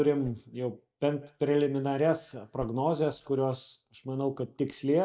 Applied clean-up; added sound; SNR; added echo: neural mask model DeepFilterNet 3.